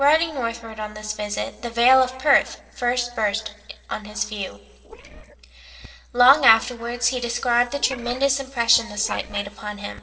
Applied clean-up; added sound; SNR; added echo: neural separator model SepFormer DNS4.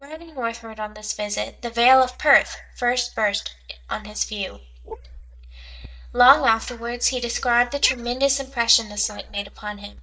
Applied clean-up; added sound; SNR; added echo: neural mask model DeepFilterNet 3.